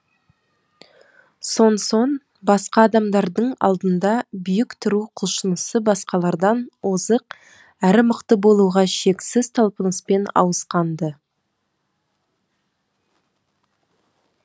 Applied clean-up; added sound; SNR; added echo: none; none; none; none.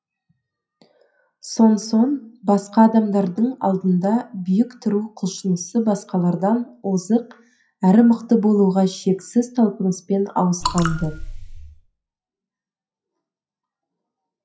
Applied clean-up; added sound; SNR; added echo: classical method WPE with log-MMSE.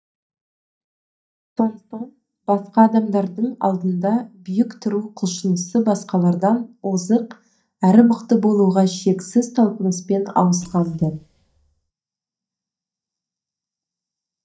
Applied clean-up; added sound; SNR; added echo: neural mask model DeepFilterNet 3.